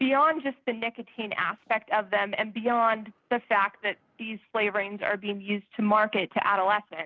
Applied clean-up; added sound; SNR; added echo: none; none; none; none.